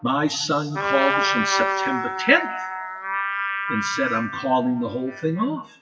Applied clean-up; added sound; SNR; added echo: classical method WPE with log-MMSE.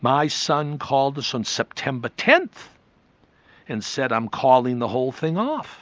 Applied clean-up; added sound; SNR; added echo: none; none; none; none.